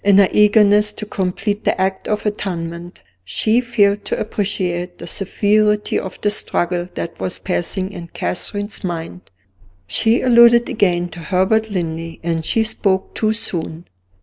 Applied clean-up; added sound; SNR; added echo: none; none; none; none.